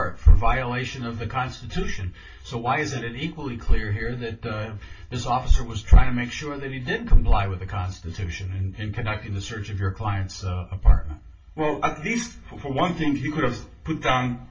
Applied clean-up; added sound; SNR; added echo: none; none; none; reverberation time 0.2 s.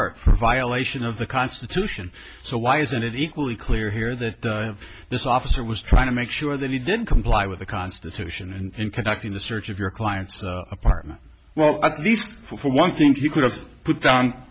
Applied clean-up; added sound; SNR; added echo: none; none; none; none.